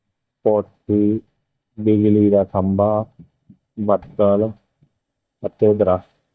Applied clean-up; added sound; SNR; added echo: neural mask model DeepFilterNet 3.